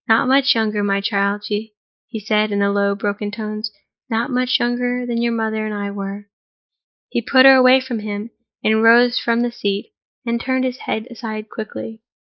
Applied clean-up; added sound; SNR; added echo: neural mask model Resemble Enhance denoiser.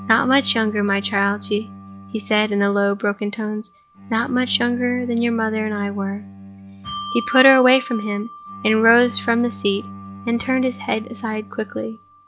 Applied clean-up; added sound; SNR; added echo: none; Bowed string instrument + Bell; 15 dB; none.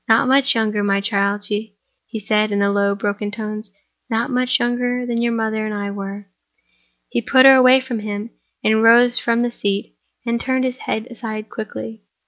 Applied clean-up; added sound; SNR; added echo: none; none; none; none.